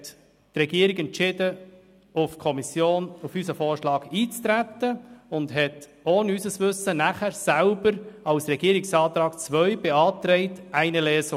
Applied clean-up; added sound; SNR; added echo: none; none; none; none.